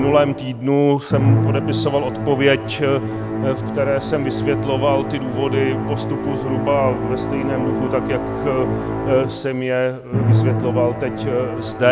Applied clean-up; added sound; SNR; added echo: none; Musical instrument; 1 dB; none.